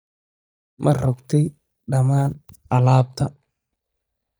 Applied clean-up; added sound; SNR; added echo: neural mask model DeepFilterNet 3.